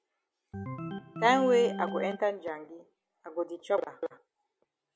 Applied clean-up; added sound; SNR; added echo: none; Organ; 9 dB; none.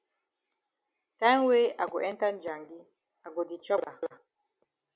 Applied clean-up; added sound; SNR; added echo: none; none; none; none.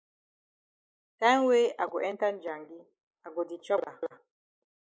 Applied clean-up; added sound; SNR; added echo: neural mask model Resemble Enhance denoiser.